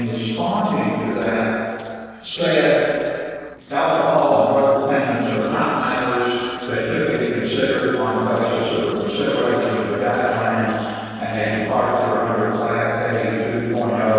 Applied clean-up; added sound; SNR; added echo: neural separator model SepFormer DNS4.